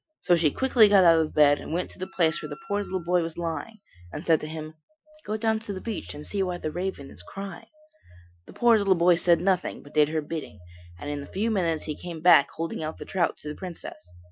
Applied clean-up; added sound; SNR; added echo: classical method Wiener filter.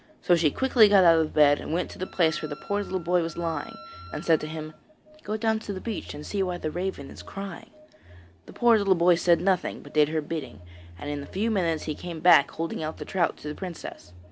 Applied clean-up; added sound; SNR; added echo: none; Telephone + Wind instrument, woodwind instrument; 20 dB; none.